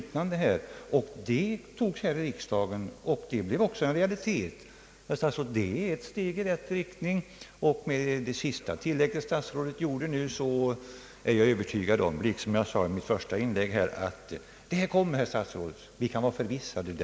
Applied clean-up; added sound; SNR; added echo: none; none; none; none.